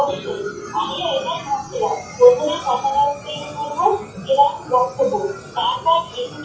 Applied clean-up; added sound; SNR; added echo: classical method WPE with log-MMSE.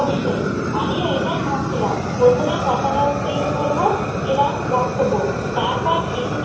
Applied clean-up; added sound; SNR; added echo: none; Fire; 1 dB; reverberation time 0.7 s.